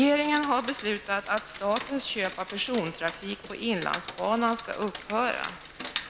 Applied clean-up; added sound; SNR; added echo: none; Rain; 9 dB; none.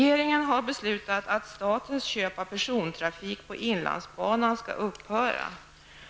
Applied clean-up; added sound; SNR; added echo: none; none; none; none.